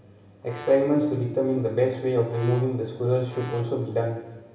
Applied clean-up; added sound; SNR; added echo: none; Brass instrument; 18 dB; reverberation time 1.2 s.